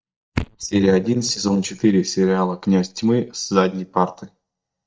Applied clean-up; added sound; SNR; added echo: neural mask model DeepFilterNet 3.